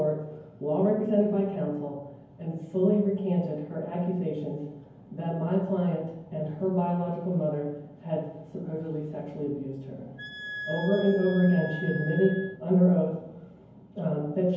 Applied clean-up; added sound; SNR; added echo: none; Wind instrument, woodwind instrument; 11 dB; reverberation time 0.9 s.